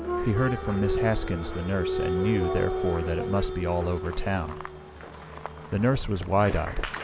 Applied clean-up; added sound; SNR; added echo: none; Applause; 4 dB; none.